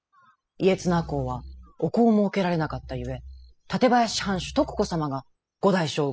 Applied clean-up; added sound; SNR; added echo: classical method spectral subtraction.